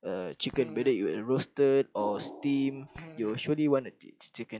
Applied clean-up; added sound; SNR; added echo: classical method log-MMSE.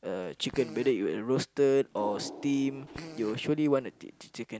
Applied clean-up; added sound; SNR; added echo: none; Water + Fart; 16 dB; none.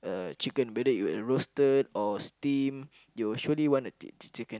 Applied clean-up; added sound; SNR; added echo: none; none; none; none.